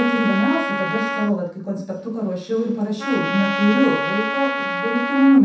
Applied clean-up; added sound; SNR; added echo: none; Trumpet; 5 dB; reverberation time 0.7 s.